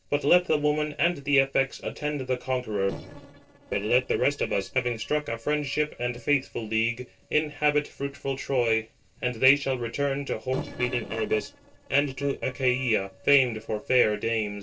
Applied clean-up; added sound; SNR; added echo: neural separator model SepFormer DNS4.